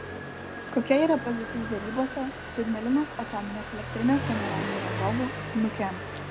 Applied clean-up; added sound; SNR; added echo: none; Motorcycle; 6 dB; none.